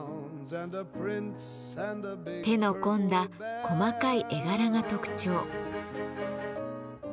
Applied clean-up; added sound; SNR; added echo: none; Bowed string instrument; 7 dB; none.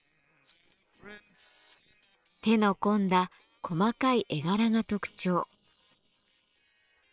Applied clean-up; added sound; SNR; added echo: neural separator model SepFormer WHAM!.